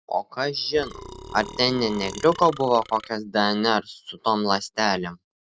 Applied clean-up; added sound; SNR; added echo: none; Burping, eructation; 15 dB; none.